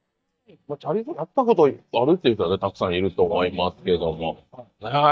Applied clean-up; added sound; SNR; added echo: neural mask model DeepFilterNet 3.